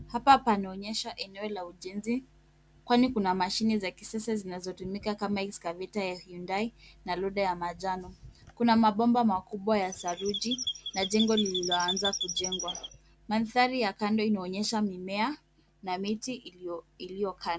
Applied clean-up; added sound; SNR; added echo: none; Chirp, tweet; 5 dB; none.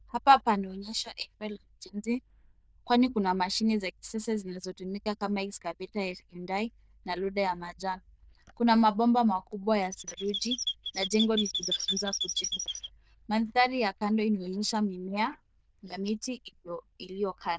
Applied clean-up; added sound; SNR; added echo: neural diffusion model UNIVERSE++.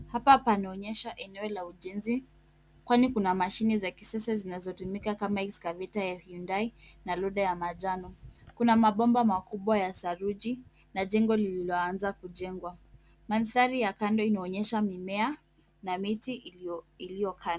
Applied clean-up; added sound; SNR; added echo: none; none; none; none.